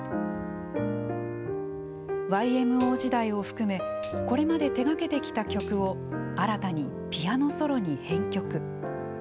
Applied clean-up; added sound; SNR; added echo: none; Tambourine; 9 dB; none.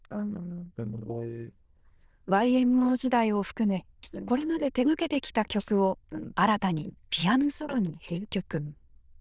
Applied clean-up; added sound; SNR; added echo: neural diffusion model UNIVERSE++.